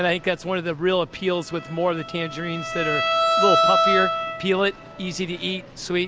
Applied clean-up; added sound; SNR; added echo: none; Bowed string instrument; 0 dB; none.